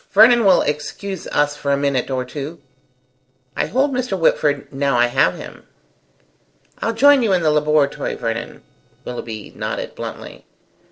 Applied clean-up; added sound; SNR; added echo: neural separator model SepFormer DNS4.